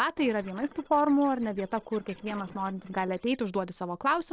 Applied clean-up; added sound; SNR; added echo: neural separator model SepFormer DNS4.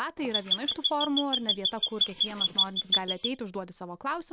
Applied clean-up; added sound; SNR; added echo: none; Squeak / Chirp, tweet; -5 dB; none.